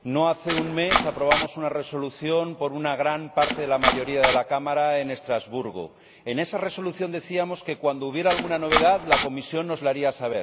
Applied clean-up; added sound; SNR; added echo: none; Domestic sounds, home sounds; -1 dB; none.